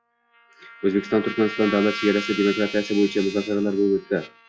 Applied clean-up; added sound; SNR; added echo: classical method log-MMSE.